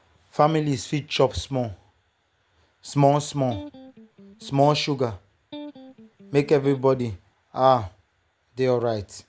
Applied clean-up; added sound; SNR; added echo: none; Electric guitar; 18 dB; none.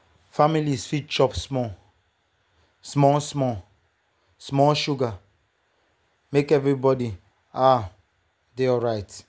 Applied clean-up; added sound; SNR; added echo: none; none; none; none.